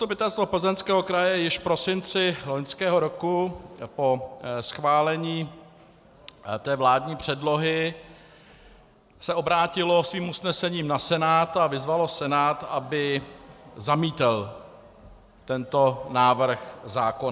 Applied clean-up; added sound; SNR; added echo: none; none; none; none.